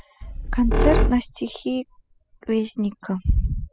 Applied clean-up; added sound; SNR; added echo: classical method spectral subtraction.